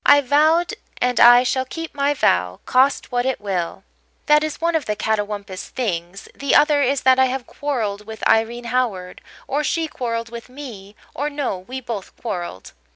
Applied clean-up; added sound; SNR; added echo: none; none; none; none.